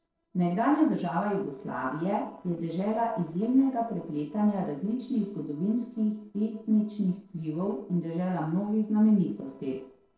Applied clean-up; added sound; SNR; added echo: neural separator model SepFormer DNS4.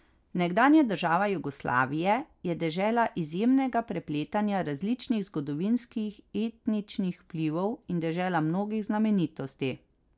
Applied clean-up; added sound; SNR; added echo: none; none; none; none.